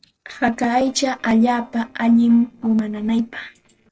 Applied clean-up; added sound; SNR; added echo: neural separator model SepFormer DNS4.